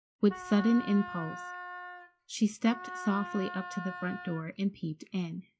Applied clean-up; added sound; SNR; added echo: classical method log-MMSE.